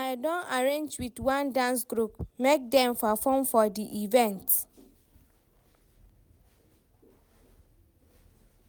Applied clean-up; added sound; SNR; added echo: none; none; none; none.